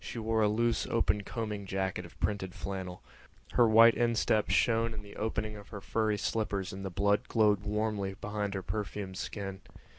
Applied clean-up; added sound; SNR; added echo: none; none; none; none.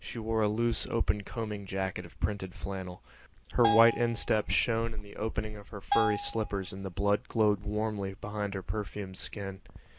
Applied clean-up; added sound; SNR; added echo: none; Bell; 5 dB; none.